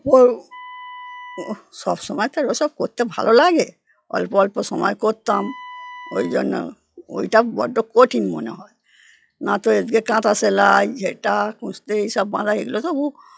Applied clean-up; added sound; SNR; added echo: classical method log-MMSE.